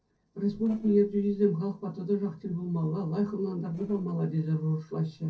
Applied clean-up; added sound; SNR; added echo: neural separator model SepFormer DNS4.